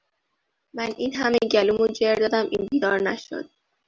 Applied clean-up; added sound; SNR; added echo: none; none; none; none.